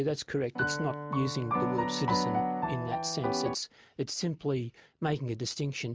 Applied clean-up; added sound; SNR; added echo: none; Piano; -2 dB; none.